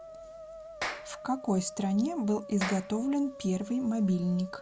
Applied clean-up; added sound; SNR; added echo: none; Musical instrument + Clapping; 12 dB; none.